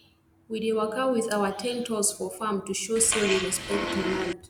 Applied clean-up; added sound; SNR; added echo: none; Fart; 3 dB; none.